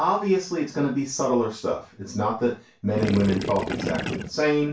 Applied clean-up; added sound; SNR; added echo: none; Gurgling / Liquid; 5 dB; reverberation time 0.2 s.